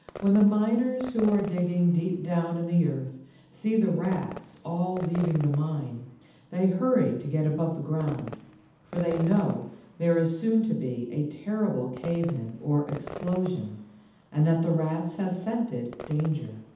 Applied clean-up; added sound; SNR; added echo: none; Fireworks; 19 dB; reverberation time 0.8 s.